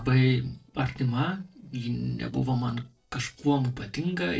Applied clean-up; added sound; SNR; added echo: neural separator model SepFormer DNS4.